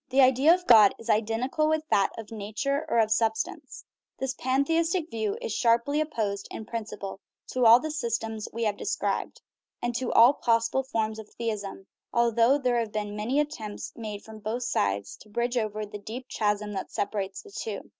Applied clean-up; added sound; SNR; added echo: none; none; none; none.